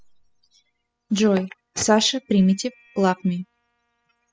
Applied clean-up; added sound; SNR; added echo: classical method spectral subtraction.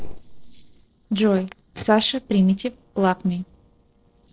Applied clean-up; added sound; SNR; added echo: neural separator model SepFormer DNS4.